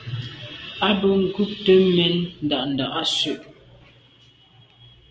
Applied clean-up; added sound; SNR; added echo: none; none; none; none.